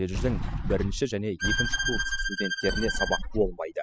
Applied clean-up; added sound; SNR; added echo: classical method spectral subtraction.